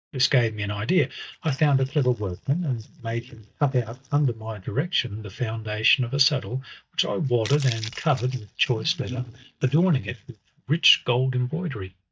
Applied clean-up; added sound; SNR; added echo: neural mask model DeepFilterNet 3.